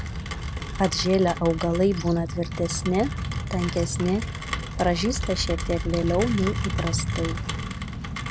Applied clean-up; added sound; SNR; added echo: none; Rain; 3 dB; none.